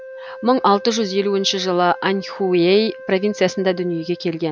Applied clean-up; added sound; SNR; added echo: none; Wind instrument, woodwind instrument; 17 dB; none.